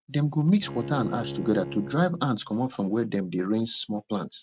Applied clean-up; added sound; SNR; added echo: neural mask model RNNoise.